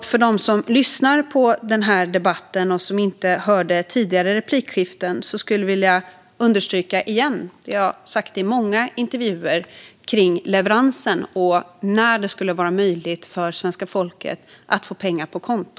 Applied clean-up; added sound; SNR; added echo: none; none; none; none.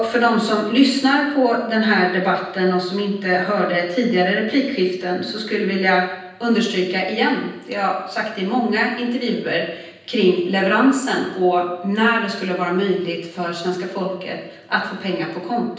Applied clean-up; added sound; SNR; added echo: none; none; none; reverberation time 0.9 s.